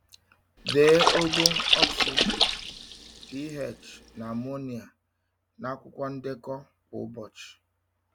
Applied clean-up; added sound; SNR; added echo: none; Splash, splatter; -4 dB; none.